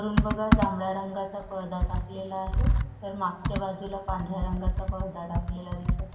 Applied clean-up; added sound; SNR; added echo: none; Computer keyboard; -4 dB; reverberation time 2.1 s.